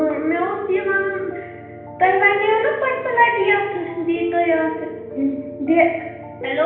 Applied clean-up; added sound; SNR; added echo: none; Piano; 12 dB; reverberation time 0.9 s.